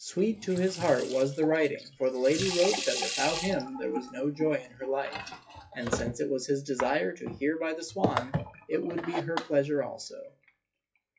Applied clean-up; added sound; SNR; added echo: classical method WPE with log-MMSE.